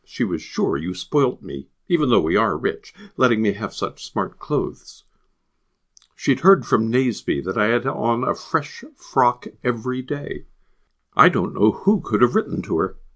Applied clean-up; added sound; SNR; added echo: none; none; none; none.